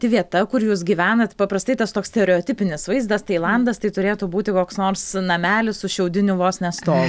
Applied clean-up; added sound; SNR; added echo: none; none; none; none.